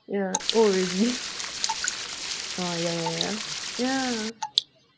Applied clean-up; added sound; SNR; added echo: none; Stream + Drip / Water; 3 dB; none.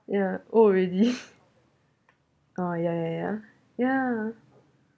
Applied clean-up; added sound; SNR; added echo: none; none; none; none.